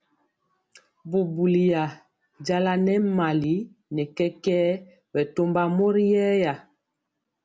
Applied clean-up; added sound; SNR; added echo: none; none; none; none.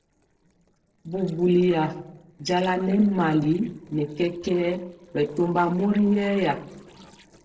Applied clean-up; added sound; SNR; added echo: neural separator model SepFormer DNS4.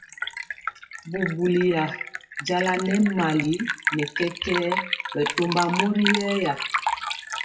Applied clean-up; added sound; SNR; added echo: classical method WPE with log-MMSE.